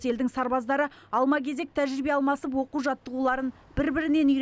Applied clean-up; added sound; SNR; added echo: none; none; none; none.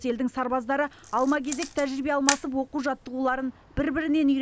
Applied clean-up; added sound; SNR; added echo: none; Camera; 9 dB; none.